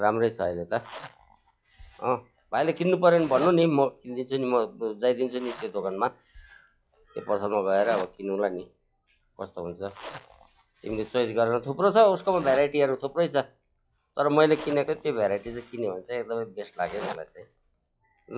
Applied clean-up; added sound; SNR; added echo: classical method log-MMSE.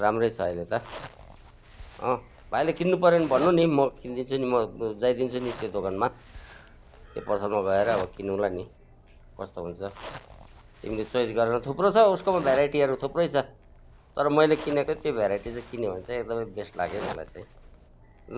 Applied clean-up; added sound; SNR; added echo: none; Zipper (clothing); 18 dB; none.